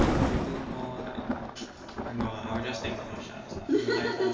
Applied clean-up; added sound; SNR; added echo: none; Thunder; 0 dB; reverberation time 2.7 s.